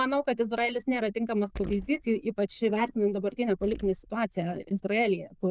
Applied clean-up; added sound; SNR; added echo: neural diffusion model UNIVERSE++.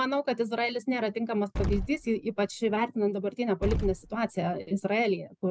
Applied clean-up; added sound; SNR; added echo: none; Explosion; 5 dB; none.